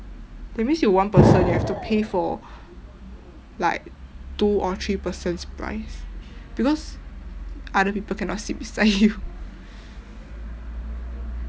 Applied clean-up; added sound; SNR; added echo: none; Explosion; -5 dB; none.